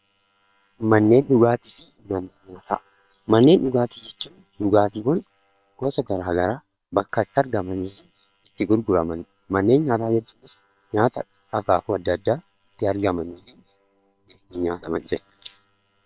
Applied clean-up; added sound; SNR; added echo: neural separator model SepFormer WHAM!.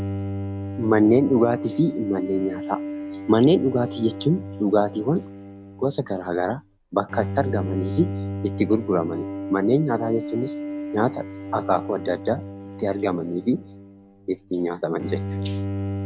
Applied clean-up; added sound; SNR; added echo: none; Bowed string instrument; 8 dB; none.